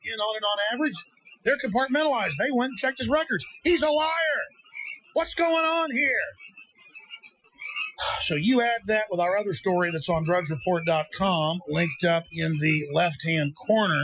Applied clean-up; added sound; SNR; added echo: classical method Wiener filter.